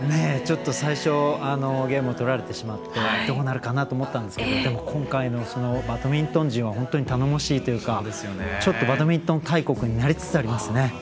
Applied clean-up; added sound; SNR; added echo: none; none; none; none.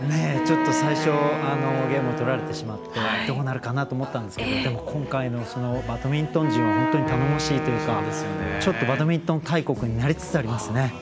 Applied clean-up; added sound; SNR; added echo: none; Wind instrument, woodwind instrument; 2 dB; none.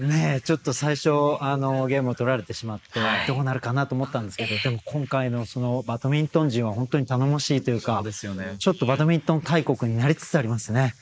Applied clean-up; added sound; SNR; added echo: neural mask model Resemble Enhance denoiser.